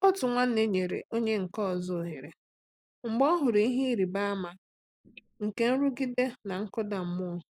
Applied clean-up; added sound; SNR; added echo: neural mask model Resemble Enhance denoiser.